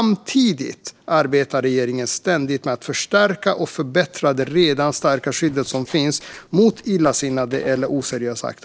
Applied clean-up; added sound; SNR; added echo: neural separator model SepFormer DNS4.